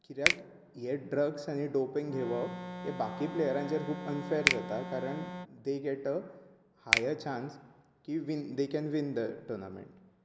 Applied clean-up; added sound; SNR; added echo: none; Organ + Finger snapping; 3 dB; none.